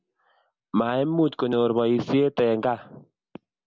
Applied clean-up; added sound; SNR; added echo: none; none; none; none.